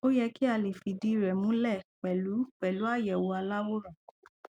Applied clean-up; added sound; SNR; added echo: none; none; none; none.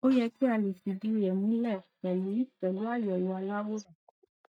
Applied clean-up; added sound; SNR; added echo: neural mask model DeepFilterNet 3.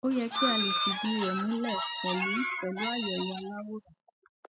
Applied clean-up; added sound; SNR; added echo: classical method spectral subtraction.